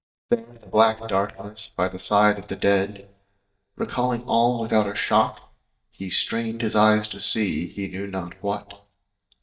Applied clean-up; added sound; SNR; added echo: neural mask model DeepFilterNet 3.